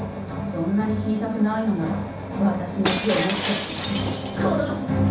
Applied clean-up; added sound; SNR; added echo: none; Shatter; 10 dB; reverberation time 0.7 s.